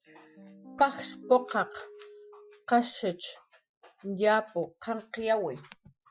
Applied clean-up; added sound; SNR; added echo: classical method Wiener filter.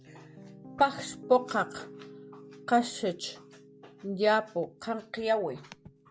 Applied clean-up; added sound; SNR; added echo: none; Piano; 18 dB; none.